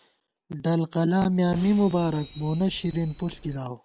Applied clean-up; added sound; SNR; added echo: none; Bus; 17 dB; none.